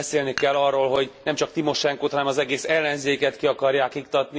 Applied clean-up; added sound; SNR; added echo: none; Dishes, pots, and pans; 15 dB; none.